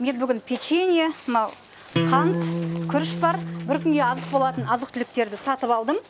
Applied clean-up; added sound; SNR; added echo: none; Acoustic guitar; 3 dB; none.